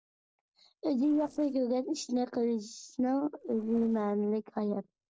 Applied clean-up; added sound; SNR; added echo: neural separator model SepFormer DNS4.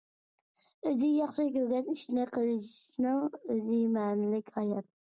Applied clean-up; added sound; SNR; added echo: none; none; none; none.